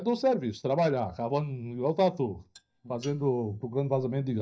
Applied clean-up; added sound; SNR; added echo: neural mask model DeepFilterNet 3.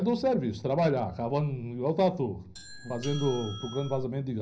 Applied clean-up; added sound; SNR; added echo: none; Doorbell; 12 dB; reverberation time 0.5 s.